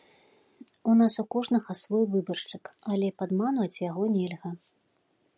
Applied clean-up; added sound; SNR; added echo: none; none; none; none.